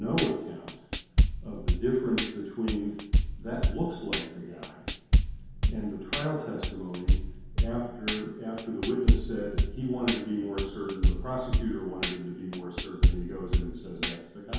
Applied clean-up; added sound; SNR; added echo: none; Tambourine / Drum / Drum kit; -5 dB; reverberation time 0.9 s.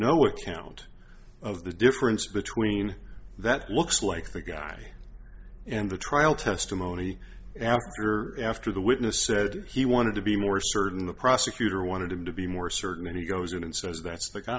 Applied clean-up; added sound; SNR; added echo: none; none; none; none.